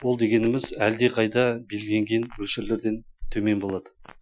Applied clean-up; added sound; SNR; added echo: classical method Wiener filter.